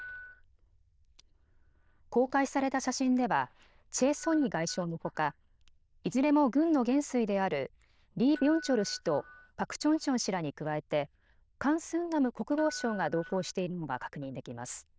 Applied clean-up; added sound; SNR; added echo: neural diffusion model UNIVERSE++.